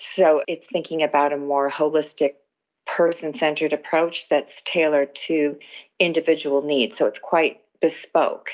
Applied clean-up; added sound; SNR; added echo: none; none; none; none.